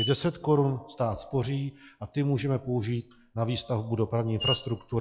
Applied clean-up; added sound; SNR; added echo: classical method log-MMSE.